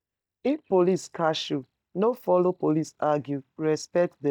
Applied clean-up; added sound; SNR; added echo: neural mask model DeepFilterNet 3.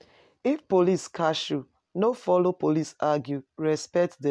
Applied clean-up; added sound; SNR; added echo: none; none; none; none.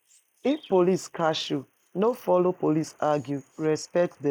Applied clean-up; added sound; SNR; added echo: neural mask model Resemble Enhance denoiser.